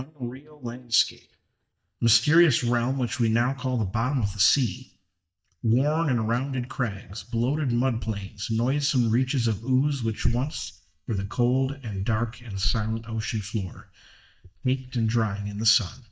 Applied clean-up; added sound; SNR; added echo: neural mask model DeepFilterNet 3.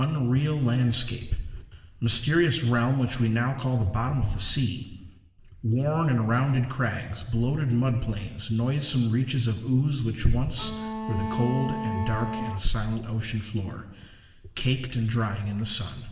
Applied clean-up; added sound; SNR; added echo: none; Bowed string instrument; 7 dB; reverberation time 1.1 s.